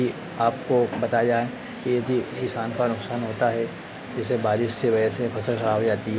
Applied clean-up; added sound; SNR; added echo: none; none; none; none.